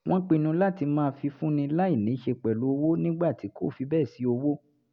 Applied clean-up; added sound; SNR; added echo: none; none; none; none.